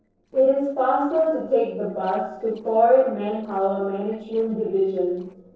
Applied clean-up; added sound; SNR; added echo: neural separator model SepFormer DNS4.